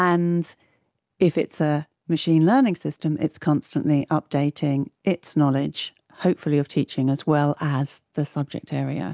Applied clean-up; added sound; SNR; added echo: none; none; none; none.